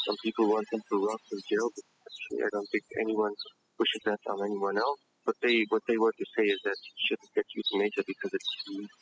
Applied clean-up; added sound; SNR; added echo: classical method spectral subtraction.